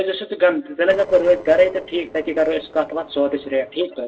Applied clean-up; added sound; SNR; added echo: neural separator model SepFormer DNS4.